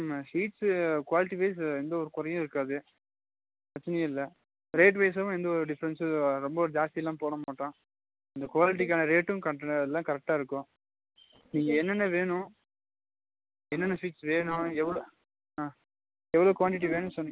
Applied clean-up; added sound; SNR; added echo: none; none; none; none.